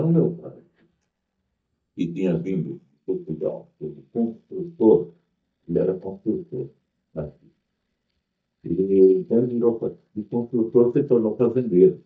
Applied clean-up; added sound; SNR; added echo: neural mask model DeepFilterNet 3.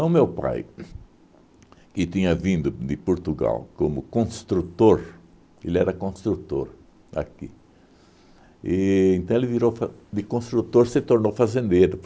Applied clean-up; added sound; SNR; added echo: none; none; none; none.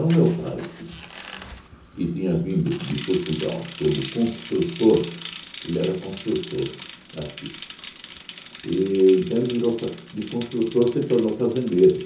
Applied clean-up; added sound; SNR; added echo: none; Bicycle; 14 dB; reverberation time 0.6 s.